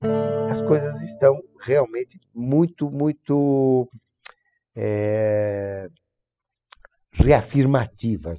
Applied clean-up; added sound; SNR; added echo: classical method spectral subtraction.